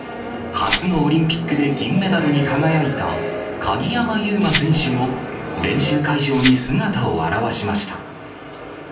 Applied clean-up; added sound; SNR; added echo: none; Glass; 7 dB; reverberation time 0.6 s.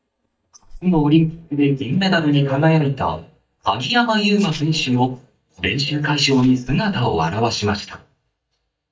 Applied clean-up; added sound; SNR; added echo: neural mask model DeepFilterNet 3.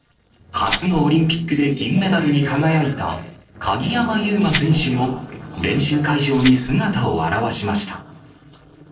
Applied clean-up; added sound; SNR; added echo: neural separator model SepFormer DNS4.